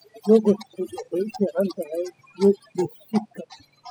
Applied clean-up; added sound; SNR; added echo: classical method spectral subtraction.